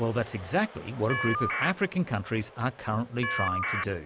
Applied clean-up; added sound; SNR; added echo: none; Telephone; 0 dB; none.